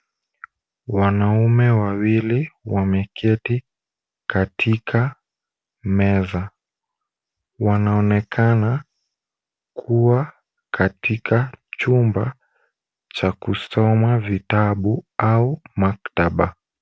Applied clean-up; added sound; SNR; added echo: none; none; none; none.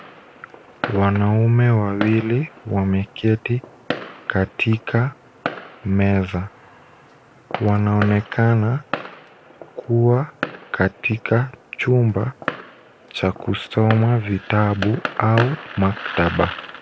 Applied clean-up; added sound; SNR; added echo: none; Fireworks; 13 dB; none.